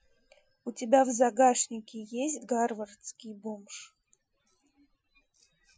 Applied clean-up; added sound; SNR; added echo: classical method Wiener filter.